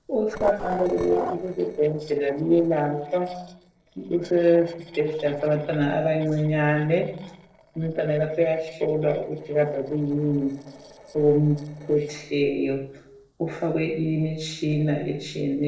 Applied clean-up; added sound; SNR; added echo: neural separator model SepFormer DNS4.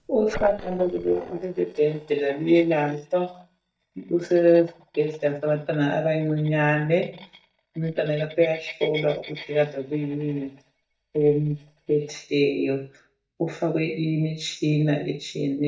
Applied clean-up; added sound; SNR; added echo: neural mask model DeepFilterNet 3.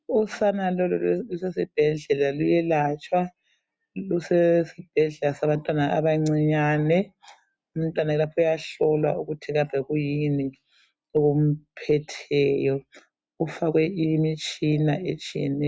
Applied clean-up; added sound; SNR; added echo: none; none; none; none.